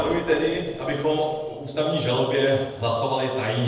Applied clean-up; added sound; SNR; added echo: neural separator model SepFormer DNS4.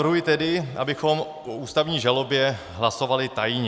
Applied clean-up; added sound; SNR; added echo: none; none; none; none.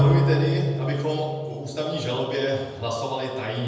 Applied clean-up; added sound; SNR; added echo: none; Bowed string instrument; -1 dB; reverberation time 1.0 s.